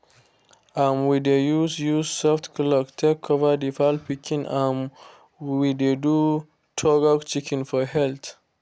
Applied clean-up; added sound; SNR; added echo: none; none; none; none.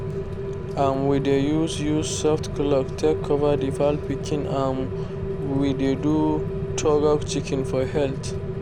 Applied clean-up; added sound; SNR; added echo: none; Rain; 4 dB; none.